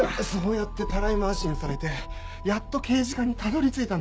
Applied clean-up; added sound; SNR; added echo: none; none; none; none.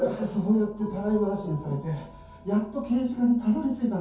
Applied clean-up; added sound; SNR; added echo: none; none; none; reverberation time 0.6 s.